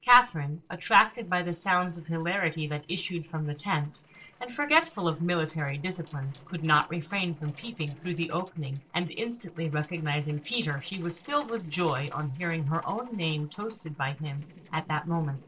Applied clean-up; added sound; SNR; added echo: neural separator model SepFormer DNS4.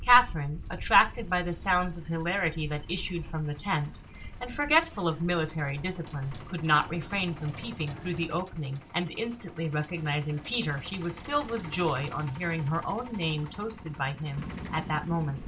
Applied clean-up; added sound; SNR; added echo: none; Truck; 12 dB; reverberation time 0.2 s.